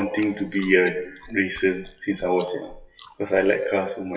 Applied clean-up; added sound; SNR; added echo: classical method WPE with log-MMSE.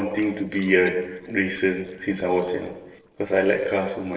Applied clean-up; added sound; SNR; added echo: neural separator model SepFormer DNS4.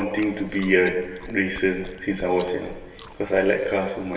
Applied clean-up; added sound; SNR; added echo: none; Chewing, mastication; 18 dB; reverberation time 1.4 s.